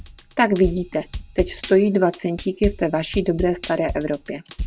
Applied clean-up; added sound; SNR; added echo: none; Drum kit; 11 dB; none.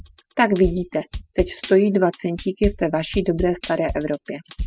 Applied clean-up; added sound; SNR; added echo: classical method spectral subtraction.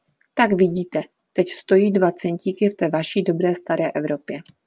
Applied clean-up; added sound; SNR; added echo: none; none; none; none.